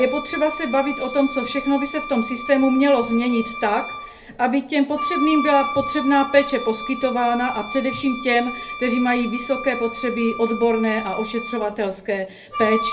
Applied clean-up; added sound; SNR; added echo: none; Wind instrument, woodwind instrument; 9 dB; reverberation time 0.3 s.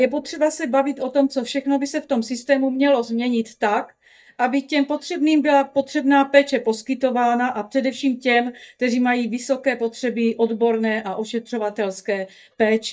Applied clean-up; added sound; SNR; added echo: neural mask model DeepFilterNet 3.